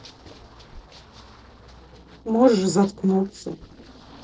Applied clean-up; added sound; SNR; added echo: neural separator model SepFormer DNS4.